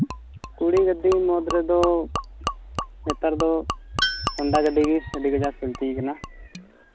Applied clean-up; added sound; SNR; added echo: none; Gurgling / Liquid + Tools; 7 dB; none.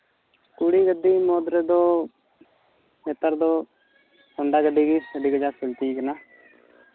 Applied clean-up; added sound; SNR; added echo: none; none; none; none.